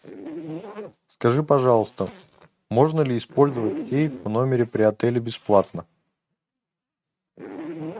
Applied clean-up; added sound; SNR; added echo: neural mask model RNNoise.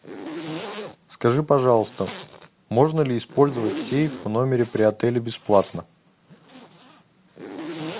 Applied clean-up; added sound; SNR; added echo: none; Zipper (clothing); 13 dB; none.